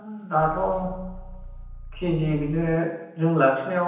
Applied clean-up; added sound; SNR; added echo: none; Idling / Car; 13 dB; reverberation time 0.9 s.